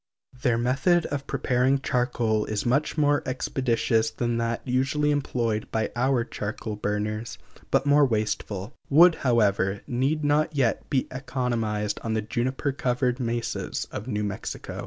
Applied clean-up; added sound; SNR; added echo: none; none; none; none.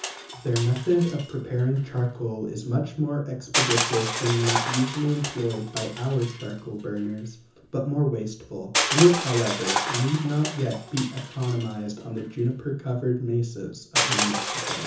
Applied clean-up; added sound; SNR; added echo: none; Crushing; 5 dB; reverberation time 0.6 s.